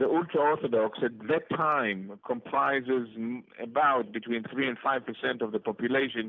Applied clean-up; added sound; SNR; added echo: none; none; none; none.